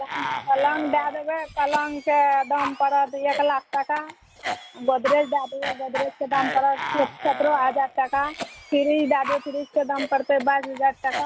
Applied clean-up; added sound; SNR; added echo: none; Cough; 10 dB; none.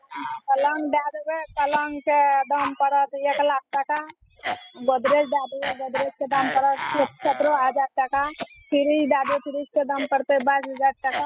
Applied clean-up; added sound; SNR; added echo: classical method spectral subtraction.